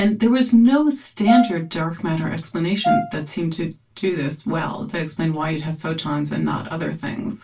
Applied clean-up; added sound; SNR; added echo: none; Brass instrument; 6 dB; reverberation time 0.2 s.